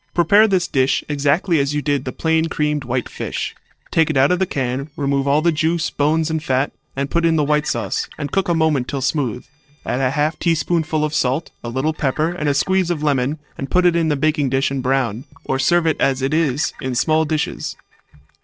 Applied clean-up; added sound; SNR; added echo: neural separator model SepFormer DNS4.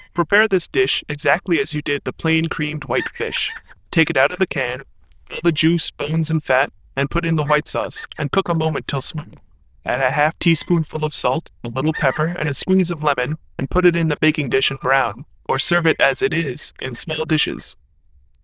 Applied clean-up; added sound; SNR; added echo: neural diffusion model UNIVERSE++.